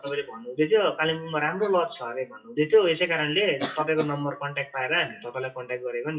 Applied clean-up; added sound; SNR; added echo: classical method WPE with log-MMSE.